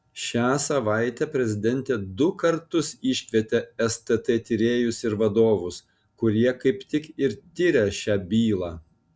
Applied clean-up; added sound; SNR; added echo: none; none; none; none.